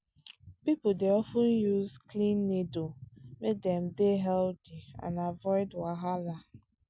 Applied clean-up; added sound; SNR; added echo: none; none; none; none.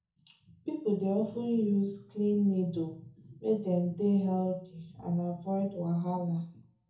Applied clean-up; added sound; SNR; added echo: none; none; none; reverberation time 0.6 s.